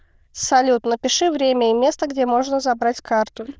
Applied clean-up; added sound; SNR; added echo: neural diffusion model UNIVERSE++.